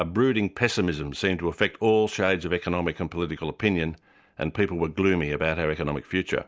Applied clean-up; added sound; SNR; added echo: none; none; none; none.